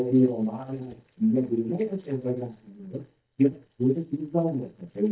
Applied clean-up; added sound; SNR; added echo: neural mask model DeepFilterNet 3.